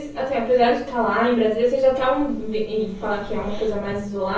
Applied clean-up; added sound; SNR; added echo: none; none; none; reverberation time 0.5 s.